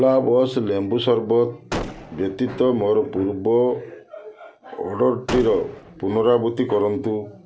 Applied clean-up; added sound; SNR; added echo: none; Gunshot, gunfire; 11 dB; none.